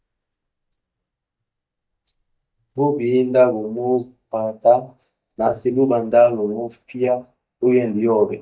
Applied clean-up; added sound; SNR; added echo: neural mask model DeepFilterNet 3.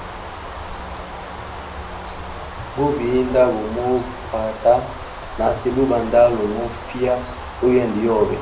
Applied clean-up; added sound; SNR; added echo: none; Bird; 10 dB; reverberation time 0.5 s.